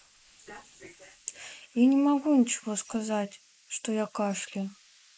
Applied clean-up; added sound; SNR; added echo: neural mask model Resemble Enhance denoiser.